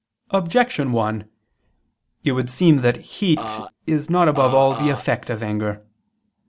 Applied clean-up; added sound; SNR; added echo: none; Burping, eructation; 8 dB; none.